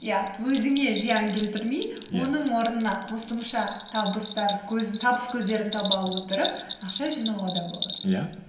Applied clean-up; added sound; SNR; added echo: none; Bell; 8 dB; reverberation time 2.1 s.